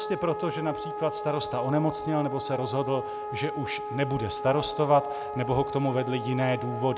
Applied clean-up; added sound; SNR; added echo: none; Wind instrument, woodwind instrument; 6 dB; none.